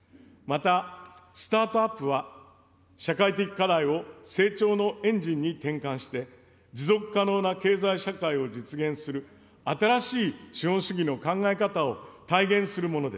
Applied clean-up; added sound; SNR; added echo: none; none; none; none.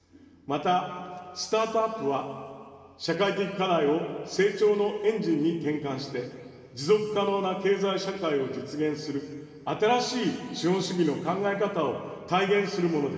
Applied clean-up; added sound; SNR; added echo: none; none; none; reverberation time 2.6 s.